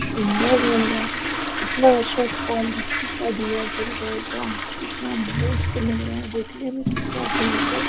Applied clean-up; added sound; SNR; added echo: none; Toilet flush; 1 dB; none.